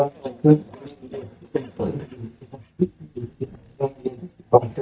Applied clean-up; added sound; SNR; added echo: neural mask model DeepFilterNet 3.